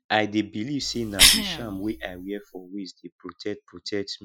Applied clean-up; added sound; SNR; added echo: classical method Wiener filter.